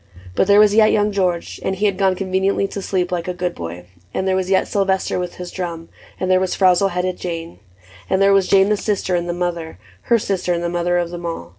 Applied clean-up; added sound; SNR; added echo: none; Crushing; 19 dB; none.